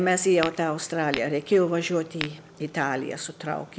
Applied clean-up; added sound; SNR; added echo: none; Tap / Glass; 13 dB; none.